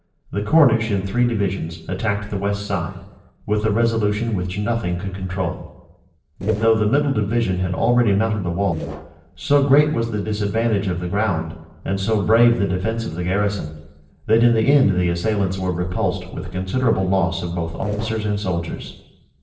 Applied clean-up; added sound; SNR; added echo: neural separator model SepFormer DNS4.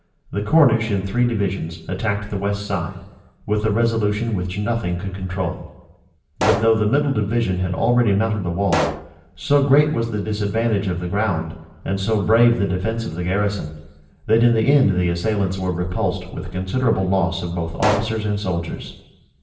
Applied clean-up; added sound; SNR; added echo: none; Explosion; 7 dB; reverberation time 0.7 s.